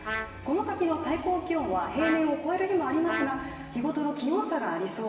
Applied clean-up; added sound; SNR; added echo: none; Trumpet; 9 dB; reverberation time 1.2 s.